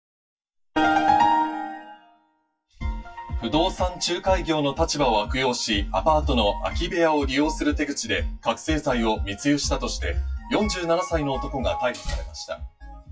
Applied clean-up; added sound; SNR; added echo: classical method WPE with log-MMSE.